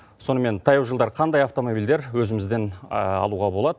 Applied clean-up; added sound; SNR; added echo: none; none; none; none.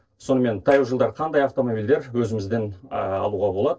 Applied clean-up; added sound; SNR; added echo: neural separator model SepFormer DNS4.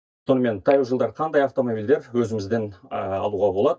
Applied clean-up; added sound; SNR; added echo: neural mask model DeepFilterNet 3.